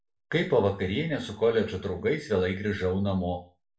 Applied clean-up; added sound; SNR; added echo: none; none; none; reverberation time 0.3 s.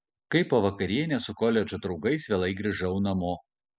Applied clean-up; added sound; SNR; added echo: none; none; none; none.